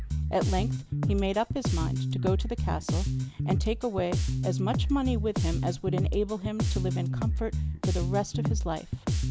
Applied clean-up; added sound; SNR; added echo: none; Bass guitar; -3 dB; none.